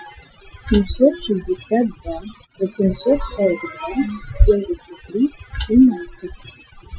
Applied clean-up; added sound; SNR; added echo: classical method Wiener filter.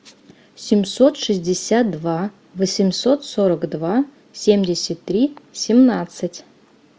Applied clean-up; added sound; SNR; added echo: none; none; none; none.